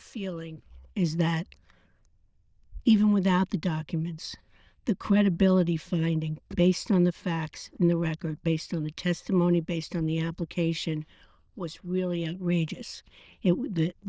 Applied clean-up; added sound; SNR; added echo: neural diffusion model UNIVERSE++.